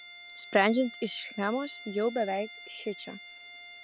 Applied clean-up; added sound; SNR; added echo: none; Bowed string instrument; 15 dB; none.